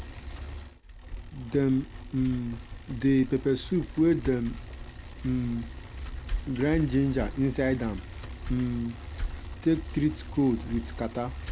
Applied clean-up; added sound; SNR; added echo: none; Bicycle; 9 dB; none.